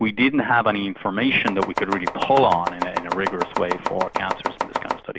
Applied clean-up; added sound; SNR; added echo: none; Domestic sounds, home sounds; 4 dB; none.